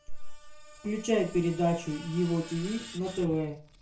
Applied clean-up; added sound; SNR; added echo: none; Screech; 18 dB; reverberation time 0.3 s.